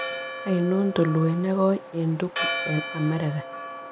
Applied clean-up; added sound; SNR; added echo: none; Church bell; 8 dB; none.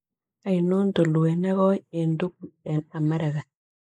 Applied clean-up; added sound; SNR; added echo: neural mask model Resemble Enhance denoiser.